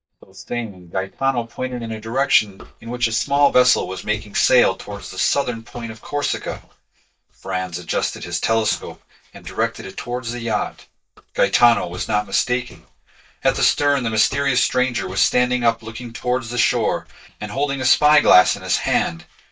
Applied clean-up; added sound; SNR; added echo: neural mask model DeepFilterNet 3.